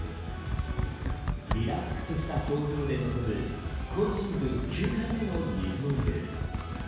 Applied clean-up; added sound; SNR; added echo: none; Computer keyboard; 5 dB; reverberation time 1.2 s.